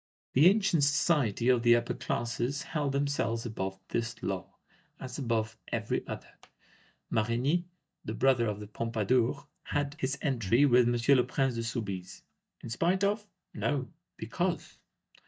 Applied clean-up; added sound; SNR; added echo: neural mask model DeepFilterNet 3.